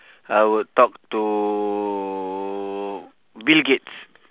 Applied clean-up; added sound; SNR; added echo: none; none; none; none.